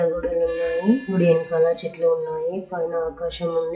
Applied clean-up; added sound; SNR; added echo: classical method WPE with log-MMSE.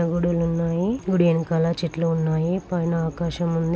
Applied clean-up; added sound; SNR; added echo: none; none; none; none.